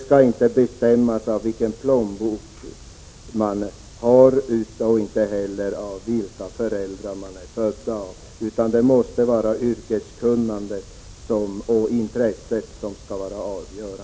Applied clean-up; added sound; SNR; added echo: none; none; none; none.